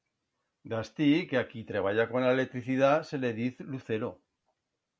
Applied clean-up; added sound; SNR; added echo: none; none; none; none.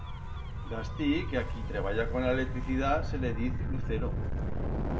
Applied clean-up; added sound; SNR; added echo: none; Gull, seagull / Waves, surf / Siren; -1 dB; reverberation time 0.5 s.